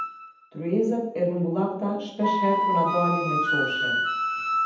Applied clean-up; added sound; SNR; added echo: none; Wind instrument, woodwind instrument; 0 dB; reverberation time 0.8 s.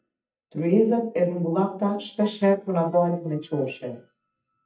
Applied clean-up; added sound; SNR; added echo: neural mask model DeepFilterNet 3.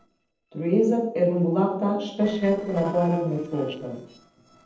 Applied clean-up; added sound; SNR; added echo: neural separator model SepFormer DNS4.